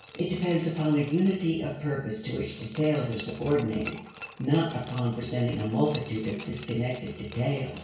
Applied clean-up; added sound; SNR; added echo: none; Glass; 15 dB; reverberation time 0.6 s.